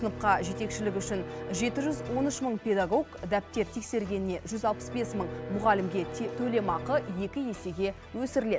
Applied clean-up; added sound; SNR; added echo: none; Bowed string instrument; 11 dB; none.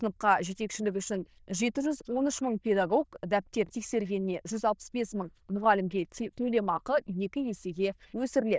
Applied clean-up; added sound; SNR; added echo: neural diffusion model UNIVERSE++.